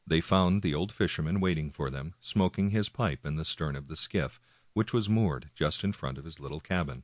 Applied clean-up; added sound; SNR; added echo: none; none; none; none.